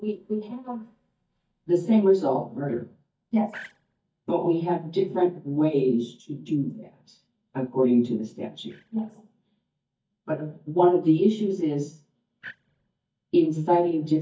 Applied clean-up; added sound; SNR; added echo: neural mask model DeepFilterNet 3.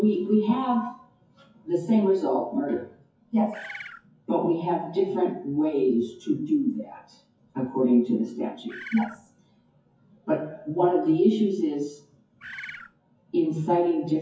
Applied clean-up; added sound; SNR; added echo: classical method WPE with log-MMSE.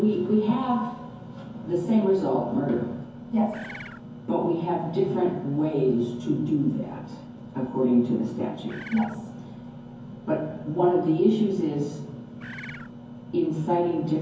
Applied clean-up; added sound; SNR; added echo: none; Bird; 15 dB; reverberation time 0.6 s.